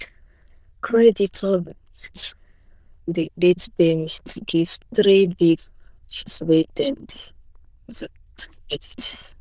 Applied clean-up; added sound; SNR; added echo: neural diffusion model UNIVERSE++.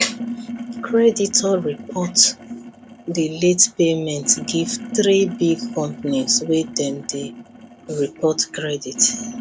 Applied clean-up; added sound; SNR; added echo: none; Sink (filling or washing); 12 dB; none.